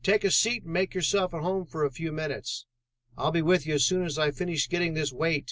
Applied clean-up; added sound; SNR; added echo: none; none; none; none.